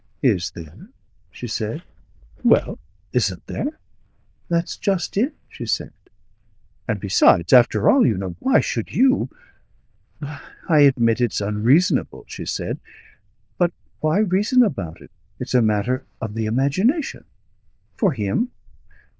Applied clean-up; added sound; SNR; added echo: neural diffusion model UNIVERSE++.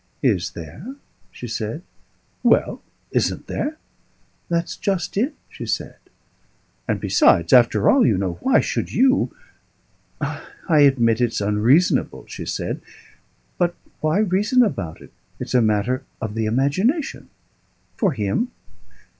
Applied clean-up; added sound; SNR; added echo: none; none; none; none.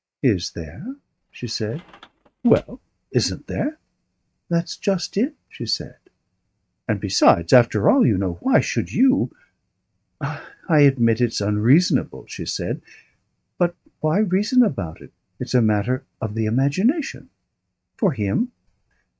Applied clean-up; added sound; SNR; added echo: neural mask model RNNoise.